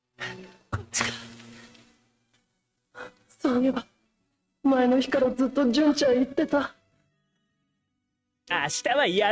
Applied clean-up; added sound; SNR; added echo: neural mask model RNNoise.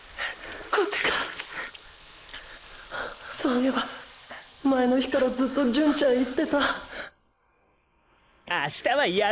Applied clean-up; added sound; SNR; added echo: neural mask model Resemble Enhance denoiser.